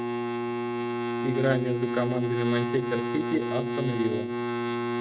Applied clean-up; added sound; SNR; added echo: neural mask model RNNoise.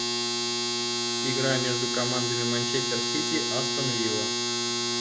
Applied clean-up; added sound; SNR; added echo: none; Domestic sounds, home sounds; -5 dB; none.